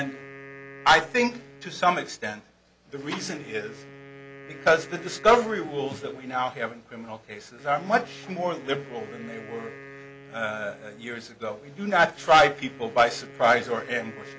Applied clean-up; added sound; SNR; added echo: none; Wind instrument, woodwind instrument; 19 dB; none.